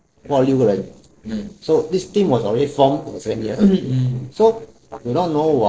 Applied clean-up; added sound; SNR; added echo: neural separator model SepFormer DNS4.